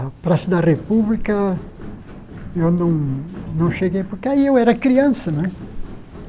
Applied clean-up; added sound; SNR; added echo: none; Walk, footsteps; 14 dB; none.